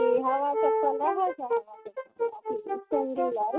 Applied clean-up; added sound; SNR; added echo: neural mask model RNNoise.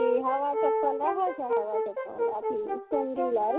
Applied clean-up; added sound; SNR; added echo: none; Brass instrument; 1 dB; none.